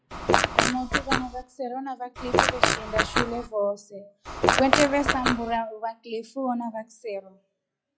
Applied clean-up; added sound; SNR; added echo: classical method log-MMSE.